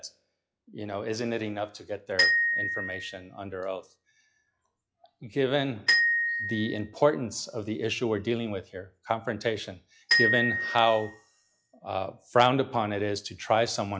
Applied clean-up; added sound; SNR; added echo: classical method log-MMSE.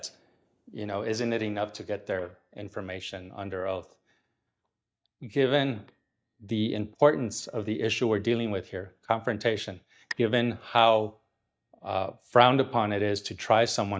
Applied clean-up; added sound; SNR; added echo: neural mask model DeepFilterNet 3.